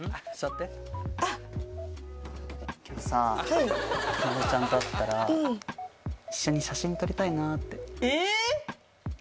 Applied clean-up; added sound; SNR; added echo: none; none; none; none.